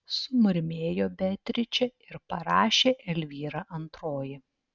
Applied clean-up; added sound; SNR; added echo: none; none; none; none.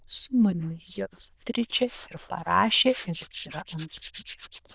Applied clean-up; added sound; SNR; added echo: neural diffusion model UNIVERSE++.